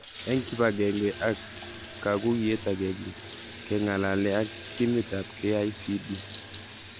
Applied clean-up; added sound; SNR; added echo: none; Bathtub (filling or washing) / Water tap, faucet; 11 dB; none.